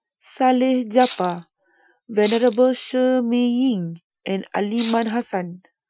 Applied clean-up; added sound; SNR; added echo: classical method Wiener filter.